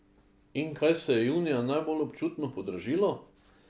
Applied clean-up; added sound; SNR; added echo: none; none; none; none.